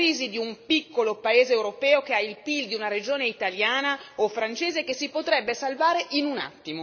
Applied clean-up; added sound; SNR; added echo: none; none; none; none.